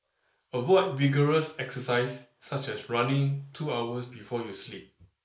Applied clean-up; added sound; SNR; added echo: neural mask model Resemble Enhance denoiser.